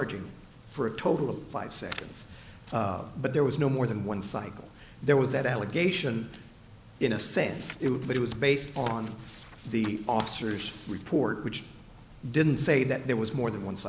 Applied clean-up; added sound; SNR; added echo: none; none; none; none.